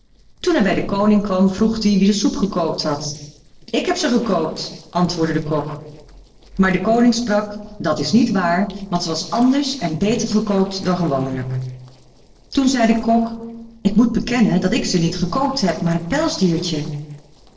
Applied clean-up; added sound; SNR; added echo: neural separator model SepFormer DNS4.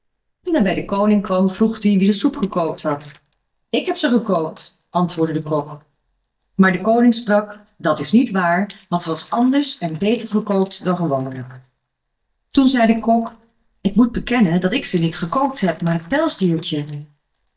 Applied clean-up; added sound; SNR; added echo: neural mask model DeepFilterNet 3.